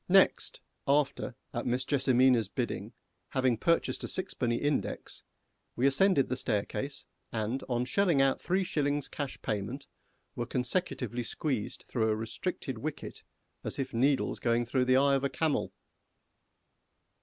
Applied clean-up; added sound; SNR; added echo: none; none; none; none.